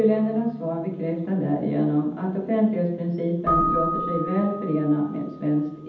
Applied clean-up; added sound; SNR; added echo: none; Keyboard (musical); 8 dB; reverberation time 0.8 s.